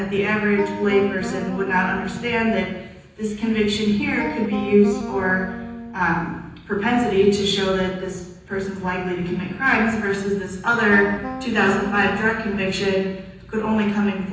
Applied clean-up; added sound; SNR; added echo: none; Wind instrument, woodwind instrument; 10 dB; reverberation time 0.9 s.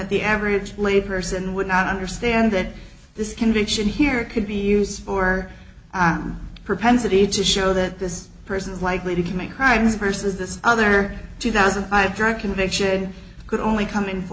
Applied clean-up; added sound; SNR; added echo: none; none; none; none.